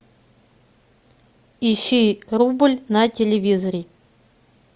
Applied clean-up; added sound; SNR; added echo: none; none; none; none.